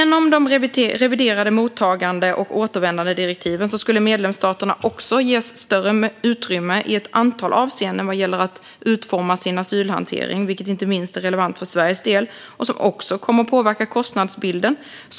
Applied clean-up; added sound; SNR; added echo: none; none; none; none.